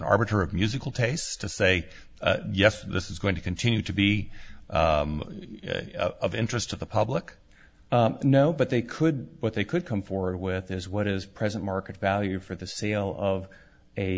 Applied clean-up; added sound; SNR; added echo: none; none; none; none.